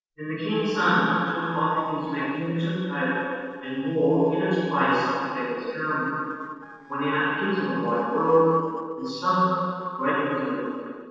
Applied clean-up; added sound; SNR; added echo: neural separator model SepFormer DNS4.